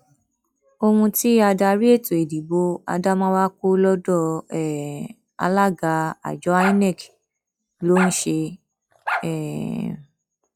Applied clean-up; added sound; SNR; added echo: classical method log-MMSE.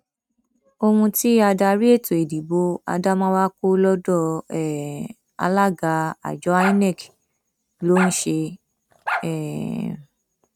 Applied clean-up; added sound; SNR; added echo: neural mask model RNNoise.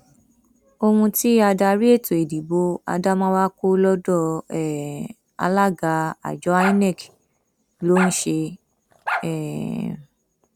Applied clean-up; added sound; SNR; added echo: none; Bark; 10 dB; none.